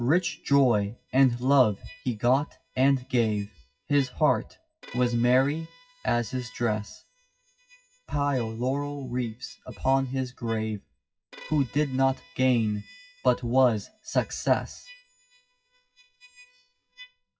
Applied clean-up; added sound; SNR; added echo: classical method WPE with log-MMSE.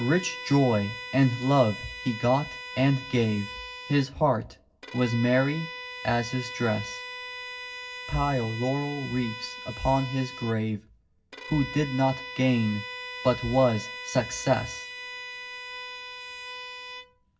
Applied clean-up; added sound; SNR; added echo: none; Bowed string instrument; 12 dB; reverberation time 0.4 s.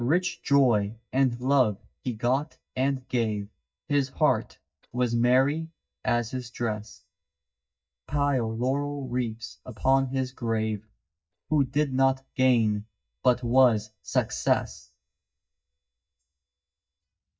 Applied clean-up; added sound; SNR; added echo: neural mask model DeepFilterNet 3.